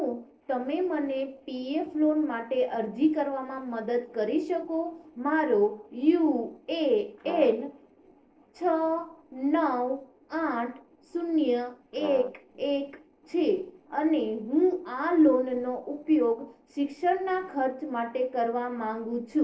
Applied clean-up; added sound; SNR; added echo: neural separator model SepFormer DNS4.